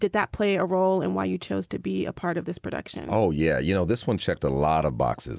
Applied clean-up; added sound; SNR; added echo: none; none; none; none.